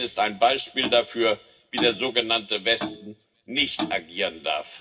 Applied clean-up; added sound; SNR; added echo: none; Clock; 11 dB; reverberation time 0.4 s.